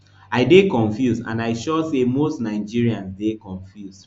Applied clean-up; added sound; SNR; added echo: none; none; none; none.